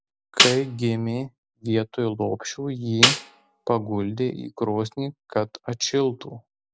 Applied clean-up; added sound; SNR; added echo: none; Snare drum; -2 dB; none.